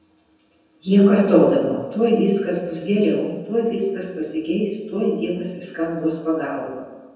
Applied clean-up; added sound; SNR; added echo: none; none; none; reverberation time 1.1 s.